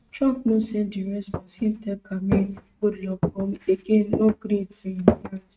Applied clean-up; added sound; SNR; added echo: neural mask model RNNoise.